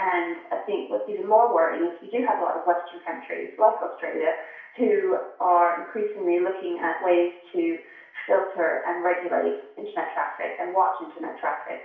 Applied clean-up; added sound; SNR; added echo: none; none; none; reverberation time 0.6 s.